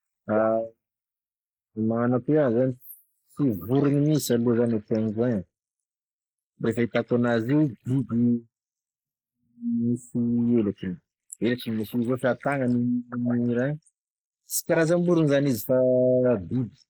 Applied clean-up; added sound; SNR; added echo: neural mask model Resemble Enhance denoiser.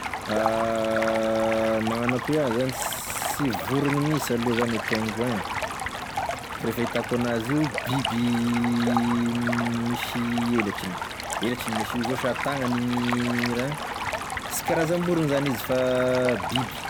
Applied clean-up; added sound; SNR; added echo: none; Stream; 5 dB; none.